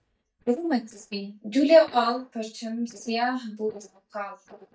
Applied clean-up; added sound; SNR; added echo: neural mask model DeepFilterNet 3.